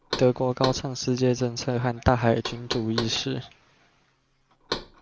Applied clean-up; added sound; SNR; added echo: none; Knock; 11 dB; none.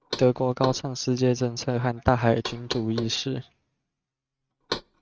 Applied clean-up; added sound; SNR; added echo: neural mask model RNNoise.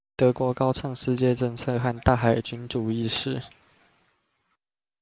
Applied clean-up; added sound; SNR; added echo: none; none; none; none.